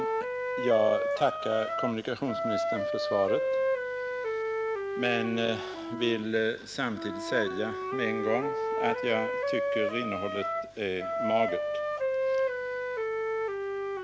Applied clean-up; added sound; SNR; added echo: none; Wind instrument, woodwind instrument; -1 dB; none.